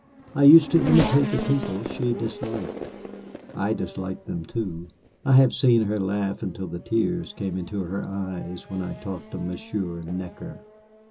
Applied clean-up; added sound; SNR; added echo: none; Race car, auto racing / Accelerating, revving, vroom; 11 dB; reverberation time 0.2 s.